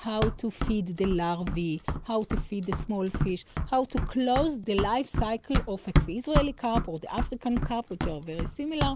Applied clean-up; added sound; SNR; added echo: none; Run; 1 dB; none.